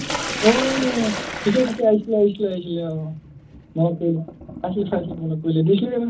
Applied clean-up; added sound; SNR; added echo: none; Sink (filling or washing); 9 dB; reverberation time 0.4 s.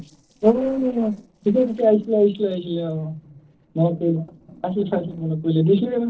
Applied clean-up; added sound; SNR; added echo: neural separator model SepFormer DNS4.